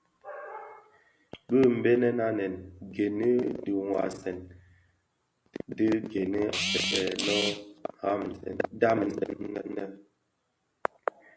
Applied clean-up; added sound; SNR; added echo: none; none; none; none.